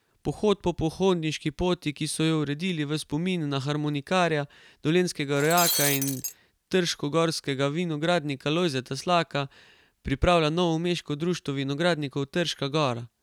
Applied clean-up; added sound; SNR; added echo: none; Shatter; 2 dB; none.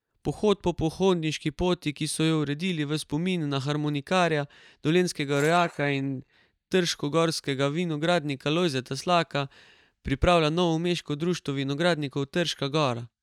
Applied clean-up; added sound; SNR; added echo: neural mask model DeepFilterNet 3.